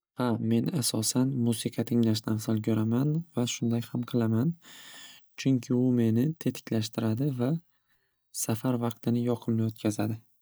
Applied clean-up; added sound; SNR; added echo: neural mask model DeepFilterNet 3.